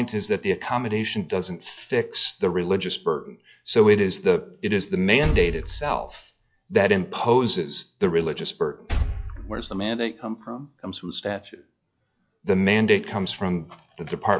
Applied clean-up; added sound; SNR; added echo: classical method log-MMSE.